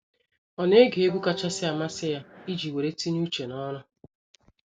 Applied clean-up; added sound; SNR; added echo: none; Guitar; 16 dB; none.